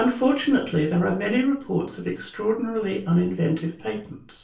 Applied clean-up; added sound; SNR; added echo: none; none; none; reverberation time 0.3 s.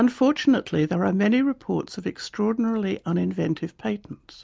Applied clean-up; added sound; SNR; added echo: none; none; none; none.